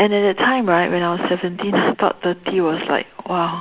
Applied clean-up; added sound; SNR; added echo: none; none; none; none.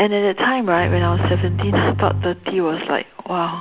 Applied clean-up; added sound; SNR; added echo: none; Bowed string instrument; 2 dB; none.